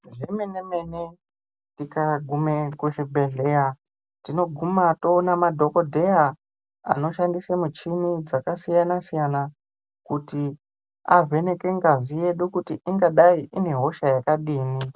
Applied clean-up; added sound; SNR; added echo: none; none; none; none.